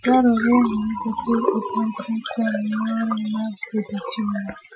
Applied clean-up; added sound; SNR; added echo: classical method Wiener filter.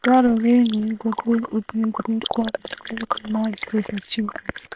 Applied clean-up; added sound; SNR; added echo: neural separator model SepFormer WHAM!.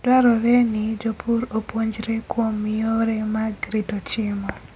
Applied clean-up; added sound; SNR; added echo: none; none; none; none.